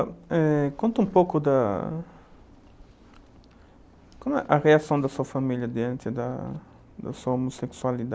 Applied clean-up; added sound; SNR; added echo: none; none; none; none.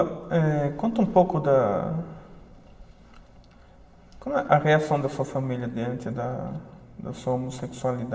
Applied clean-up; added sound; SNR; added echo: none; none; none; reverberation time 1.9 s.